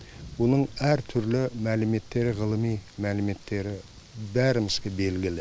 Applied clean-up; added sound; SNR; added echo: none; none; none; none.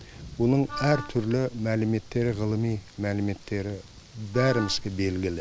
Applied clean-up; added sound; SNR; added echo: none; Wind instrument, woodwind instrument; 11 dB; none.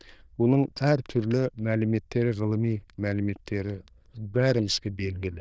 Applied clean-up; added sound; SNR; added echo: neural diffusion model UNIVERSE++.